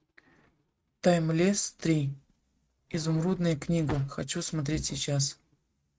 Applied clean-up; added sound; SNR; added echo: neural mask model RNNoise.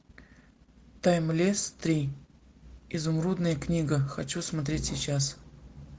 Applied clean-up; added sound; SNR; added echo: none; none; none; none.